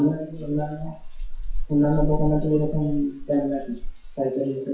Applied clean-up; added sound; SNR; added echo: classical method WPE with log-MMSE.